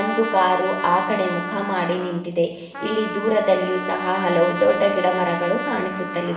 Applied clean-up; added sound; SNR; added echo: none; Trumpet; 7 dB; reverberation time 1.0 s.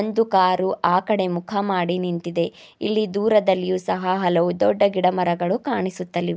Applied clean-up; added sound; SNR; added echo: none; none; none; none.